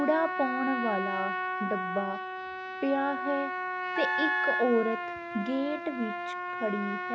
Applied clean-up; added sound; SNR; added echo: none; Trumpet + Wind instrument, woodwind instrument; 1 dB; none.